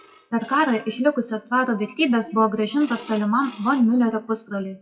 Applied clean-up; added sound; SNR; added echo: classical method WPE with log-MMSE.